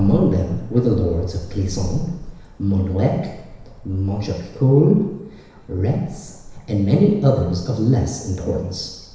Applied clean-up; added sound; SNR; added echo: none; Cricket / Motor vehicle (road); 16 dB; reverberation time 1.0 s.